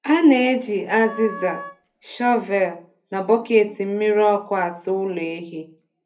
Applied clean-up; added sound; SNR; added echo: none; Wind instrument, woodwind instrument; 16 dB; reverberation time 0.3 s.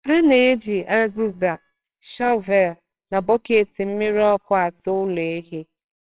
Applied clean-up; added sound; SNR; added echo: neural separator model SepFormer WHAMR!.